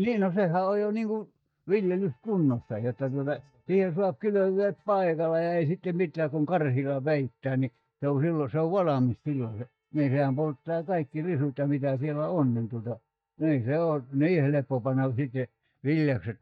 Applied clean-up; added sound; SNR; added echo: neural mask model DeepFilterNet 3.